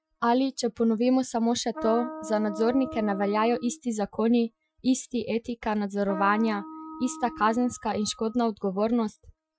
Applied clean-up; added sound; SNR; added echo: classical method Wiener filter.